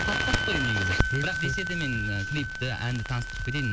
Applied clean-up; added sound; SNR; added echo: none; Wind instrument, woodwind instrument + Crackle; -1 dB; none.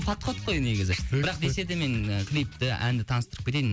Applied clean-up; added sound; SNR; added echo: none; none; none; none.